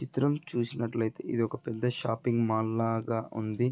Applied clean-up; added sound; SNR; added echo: none; none; none; none.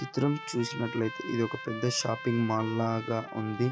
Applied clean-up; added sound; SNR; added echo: none; Trumpet; 12 dB; none.